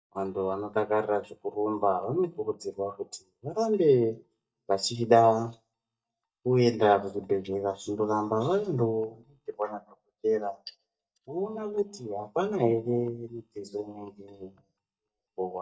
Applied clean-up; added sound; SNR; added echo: neural mask model DeepFilterNet 3.